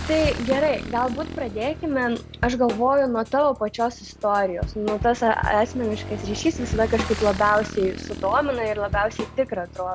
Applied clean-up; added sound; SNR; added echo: none; Motorcycle / Engine + Drum / Drum kit; 9 dB; none.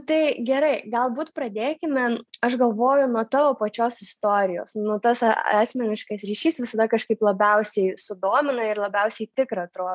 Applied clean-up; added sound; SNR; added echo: none; none; none; none.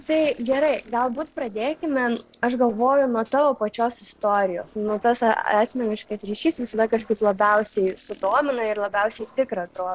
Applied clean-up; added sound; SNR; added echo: neural separator model SepFormer DNS4.